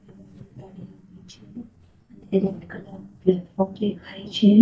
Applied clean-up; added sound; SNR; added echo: neural mask model DeepFilterNet 3.